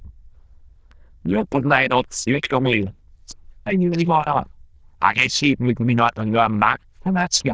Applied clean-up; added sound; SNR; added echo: neural diffusion model UNIVERSE++.